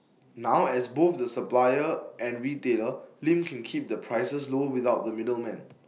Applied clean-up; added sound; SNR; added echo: none; none; none; none.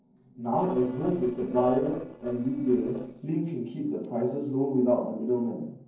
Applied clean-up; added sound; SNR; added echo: neural separator model SepFormer DNS4.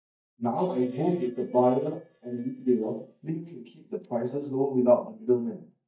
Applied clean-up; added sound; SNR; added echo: neural mask model DeepFilterNet 3.